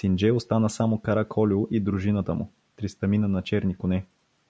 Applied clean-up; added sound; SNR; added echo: none; none; none; none.